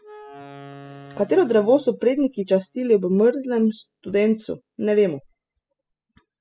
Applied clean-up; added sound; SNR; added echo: classical method spectral subtraction.